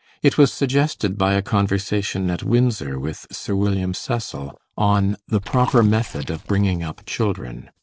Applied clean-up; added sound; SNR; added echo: neural separator model SepFormer DNS4.